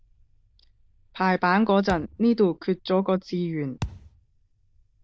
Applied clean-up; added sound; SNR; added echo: neural diffusion model UNIVERSE++.